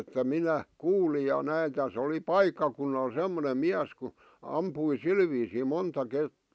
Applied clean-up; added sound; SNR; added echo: none; none; none; none.